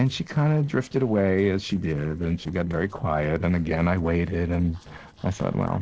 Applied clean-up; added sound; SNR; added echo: neural separator model SepFormer DNS4.